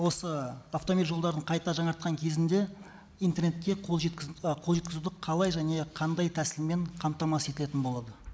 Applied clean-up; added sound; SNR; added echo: none; none; none; none.